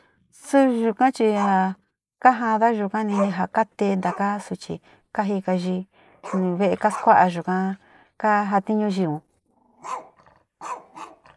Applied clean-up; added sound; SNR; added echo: neural mask model Resemble Enhance denoiser.